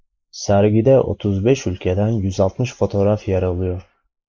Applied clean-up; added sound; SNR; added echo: neural mask model Resemble Enhance denoiser.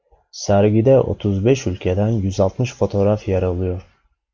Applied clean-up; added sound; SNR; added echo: none; none; none; none.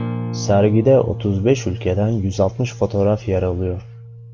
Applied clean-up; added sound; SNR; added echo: none; Acoustic guitar; 10 dB; none.